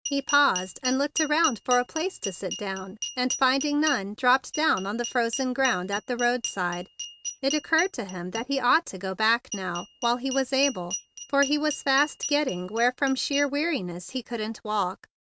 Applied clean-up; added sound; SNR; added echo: neural mask model RNNoise.